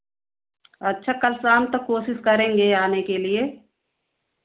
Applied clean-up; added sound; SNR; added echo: none; none; none; none.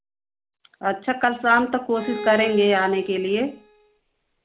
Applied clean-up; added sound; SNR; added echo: none; Bowed string instrument; 15 dB; none.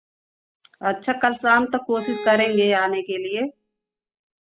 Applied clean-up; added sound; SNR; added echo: classical method spectral subtraction.